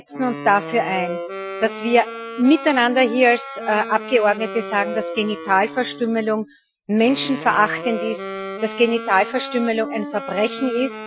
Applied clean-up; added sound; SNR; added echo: classical method Wiener filter.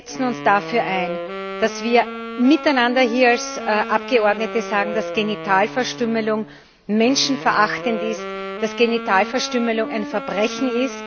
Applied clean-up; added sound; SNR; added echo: none; Wind instrument, woodwind instrument; 10 dB; none.